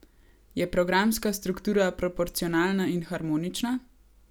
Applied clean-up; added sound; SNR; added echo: none; none; none; none.